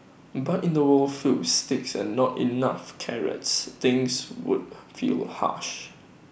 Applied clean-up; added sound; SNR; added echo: none; none; none; none.